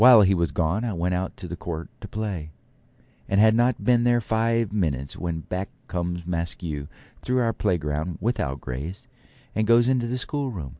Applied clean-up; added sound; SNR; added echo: none; Bird vocalization, bird call, bird song; 6 dB; none.